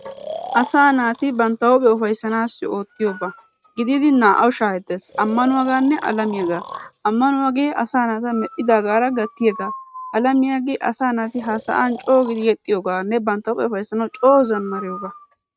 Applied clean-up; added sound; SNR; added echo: neural mask model RNNoise.